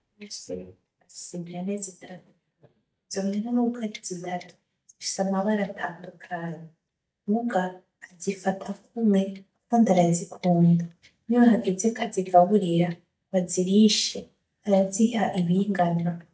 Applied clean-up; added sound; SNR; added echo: neural mask model DeepFilterNet 3.